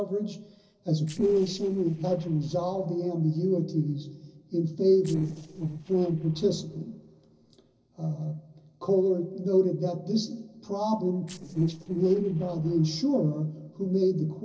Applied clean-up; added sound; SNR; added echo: neural separator model SepFormer DNS4.